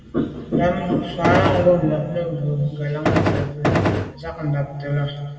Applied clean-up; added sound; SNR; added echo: none; Gunshot, gunfire; -3 dB; reverberation time 1.5 s.